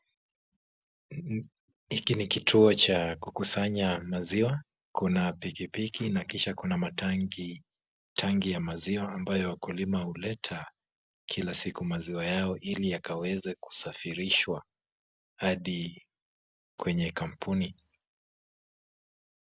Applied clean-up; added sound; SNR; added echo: none; none; none; none.